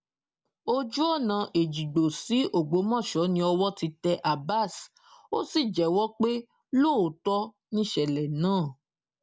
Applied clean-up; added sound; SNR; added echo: none; none; none; none.